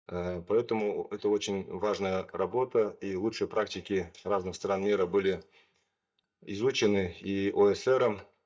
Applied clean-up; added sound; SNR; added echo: neural mask model DeepFilterNet 3.